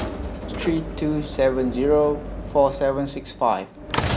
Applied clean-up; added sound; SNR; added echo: none; Sliding door / Train; 7 dB; none.